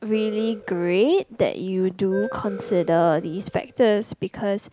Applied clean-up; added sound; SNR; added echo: none; Keyboard (musical) + Alarm; 16 dB; none.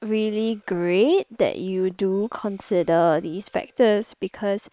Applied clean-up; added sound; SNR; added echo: neural separator model SepFormer WHAM!.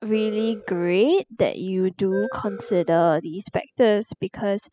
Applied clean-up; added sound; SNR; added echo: classical method spectral subtraction.